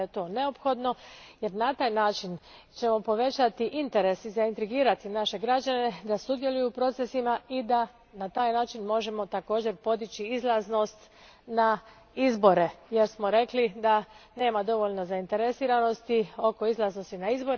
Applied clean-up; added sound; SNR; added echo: none; none; none; none.